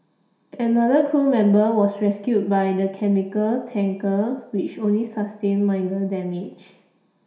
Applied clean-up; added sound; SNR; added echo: none; none; none; reverberation time 0.7 s.